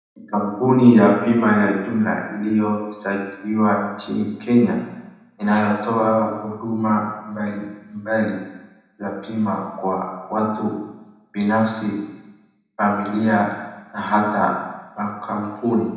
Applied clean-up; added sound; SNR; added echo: none; none; none; reverberation time 1.0 s.